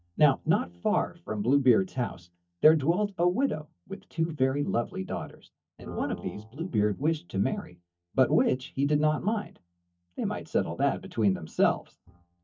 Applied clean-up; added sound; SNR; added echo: neural mask model DeepFilterNet 3.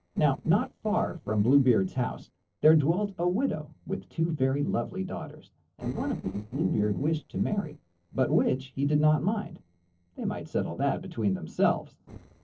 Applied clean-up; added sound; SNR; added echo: neural separator model SepFormer DNS4.